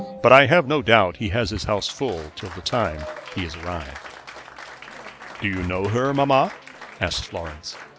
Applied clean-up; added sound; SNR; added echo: none; Applause; 17 dB; none.